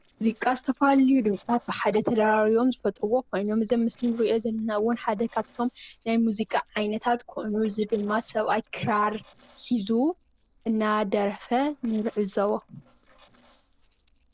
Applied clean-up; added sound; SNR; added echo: neural separator model SepFormer DNS4.